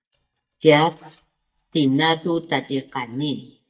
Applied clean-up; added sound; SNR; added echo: neural mask model DeepFilterNet 3.